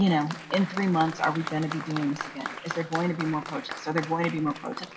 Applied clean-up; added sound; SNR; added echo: none; Applause; 10 dB; reverberation time 0.4 s.